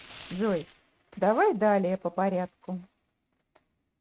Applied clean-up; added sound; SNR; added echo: neural mask model RNNoise.